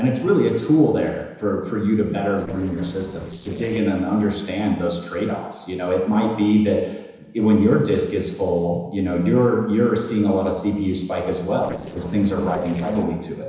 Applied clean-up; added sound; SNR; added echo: neural separator model SepFormer DNS4.